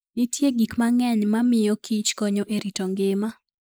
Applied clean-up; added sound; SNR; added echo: neural mask model Resemble Enhance denoiser.